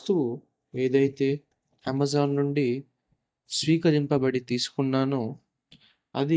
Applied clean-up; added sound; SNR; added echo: neural mask model DeepFilterNet 3.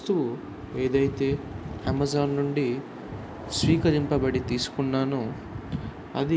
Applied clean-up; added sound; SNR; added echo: none; Wind / Rain; 19 dB; none.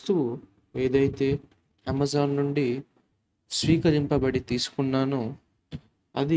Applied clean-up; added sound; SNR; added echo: neural mask model RNNoise.